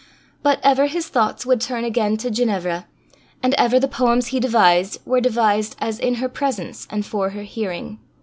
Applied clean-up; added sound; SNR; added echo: none; none; none; none.